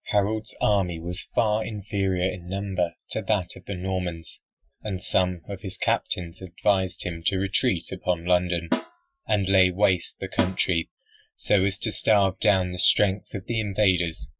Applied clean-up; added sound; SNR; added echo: classical method Wiener filter.